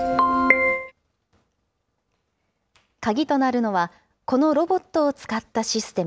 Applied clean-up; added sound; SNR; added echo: none; none; none; none.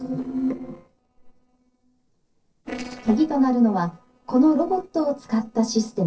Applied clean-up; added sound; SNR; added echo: neural separator model SepFormer DNS4.